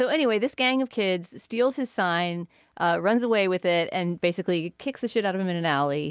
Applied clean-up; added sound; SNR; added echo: none; none; none; none.